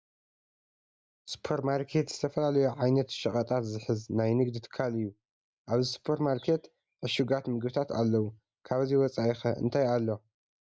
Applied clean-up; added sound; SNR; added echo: none; none; none; none.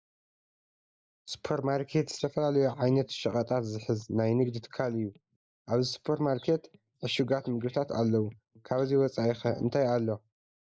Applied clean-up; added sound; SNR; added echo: neural mask model Resemble Enhance denoiser.